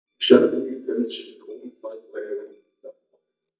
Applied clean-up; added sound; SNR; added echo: neural mask model DeepFilterNet 3.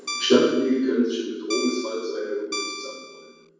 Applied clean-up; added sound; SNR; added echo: none; Guitar; 10 dB; reverberation time 1.2 s.